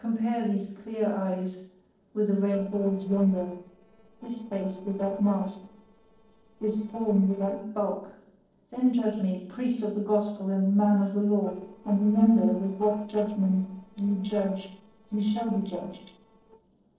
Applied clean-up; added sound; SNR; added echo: neural separator model SepFormer DNS4.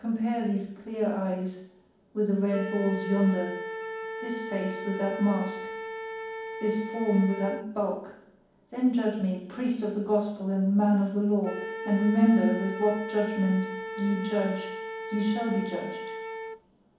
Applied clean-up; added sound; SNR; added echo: none; Wind instrument, woodwind instrument; 10 dB; reverberation time 1.2 s.